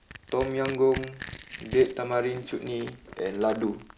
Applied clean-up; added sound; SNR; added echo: none; Crushing; 12 dB; none.